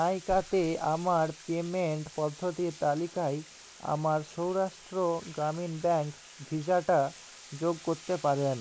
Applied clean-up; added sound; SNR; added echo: none; Bathtub (filling or washing); 20 dB; none.